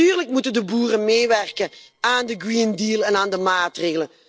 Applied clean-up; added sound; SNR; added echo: neural separator model SepFormer DNS4.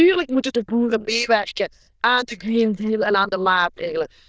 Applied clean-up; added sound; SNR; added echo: neural diffusion model UNIVERSE++.